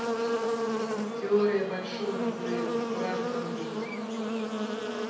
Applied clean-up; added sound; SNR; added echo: none; Buzz; -2 dB; reverberation time 0.8 s.